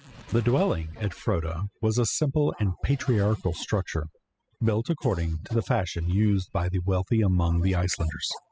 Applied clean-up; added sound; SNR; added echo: classical method spectral subtraction.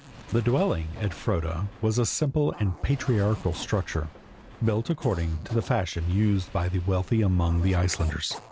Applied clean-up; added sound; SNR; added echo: none; Engine / Car + Zipper (clothing); 19 dB; none.